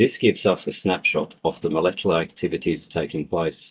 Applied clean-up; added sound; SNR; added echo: neural mask model DeepFilterNet 3.